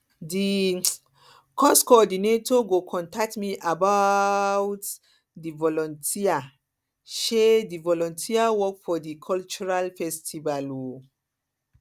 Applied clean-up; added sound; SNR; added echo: none; none; none; none.